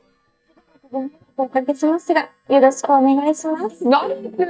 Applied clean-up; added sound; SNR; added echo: neural mask model DeepFilterNet 3.